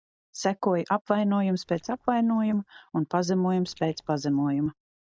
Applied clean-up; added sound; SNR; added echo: neural mask model DeepFilterNet 3.